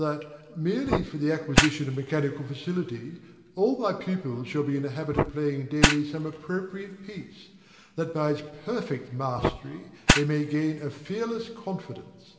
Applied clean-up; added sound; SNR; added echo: none; Fire; 2 dB; reverberation time 2.0 s.